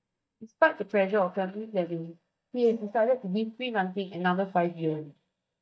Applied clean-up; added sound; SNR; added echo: neural mask model DeepFilterNet 3.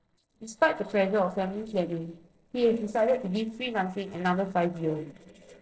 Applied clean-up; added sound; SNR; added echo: neural separator model SepFormer DNS4.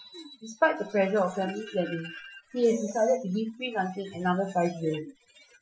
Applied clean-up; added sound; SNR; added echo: classical method Wiener filter.